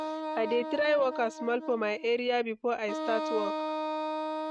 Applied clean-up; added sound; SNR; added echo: neural mask model RNNoise.